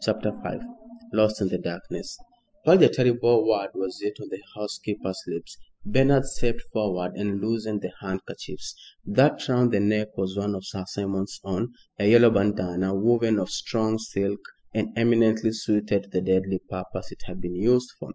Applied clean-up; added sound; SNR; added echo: classical method spectral subtraction.